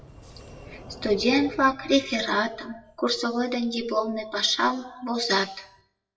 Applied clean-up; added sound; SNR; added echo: classical method WPE with log-MMSE.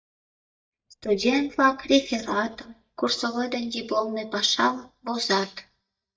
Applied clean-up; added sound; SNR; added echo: neural mask model DeepFilterNet 3.